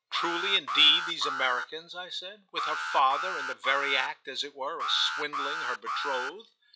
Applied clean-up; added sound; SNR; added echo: classical method log-MMSE.